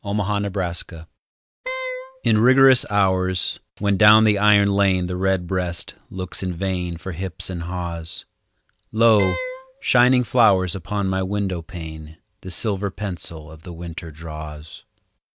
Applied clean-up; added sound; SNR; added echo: none; Wind instrument, woodwind instrument; 10 dB; none.